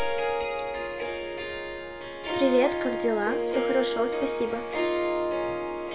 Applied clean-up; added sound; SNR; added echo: none; Harp; -1 dB; none.